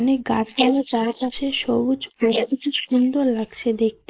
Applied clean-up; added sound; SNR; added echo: neural mask model Resemble Enhance denoiser.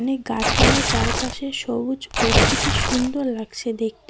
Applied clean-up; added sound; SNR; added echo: none; Tearing; -4 dB; none.